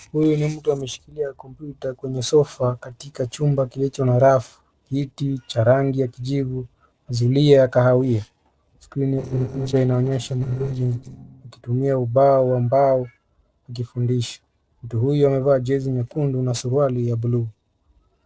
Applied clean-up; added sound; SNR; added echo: neural separator model SepFormer DNS4.